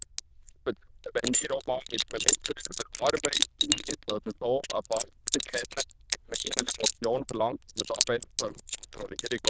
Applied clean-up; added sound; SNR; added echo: neural diffusion model UNIVERSE++.